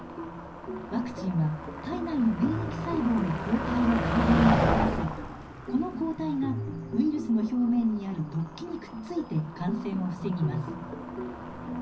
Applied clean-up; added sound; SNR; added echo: none; Motor vehicle (road); 4 dB; reverberation time 0.4 s.